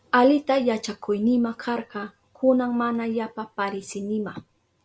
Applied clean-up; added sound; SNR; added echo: none; none; none; none.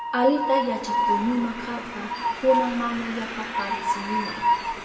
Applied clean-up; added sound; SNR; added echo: none; Train; 0 dB; reverberation time 2.1 s.